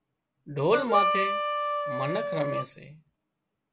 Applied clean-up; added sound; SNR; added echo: none; Harmonica; -3 dB; none.